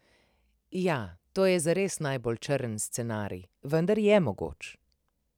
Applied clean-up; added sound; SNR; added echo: none; none; none; none.